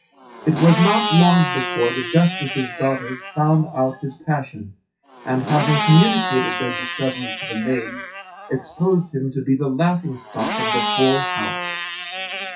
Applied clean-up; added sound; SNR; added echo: classical method WPE with log-MMSE.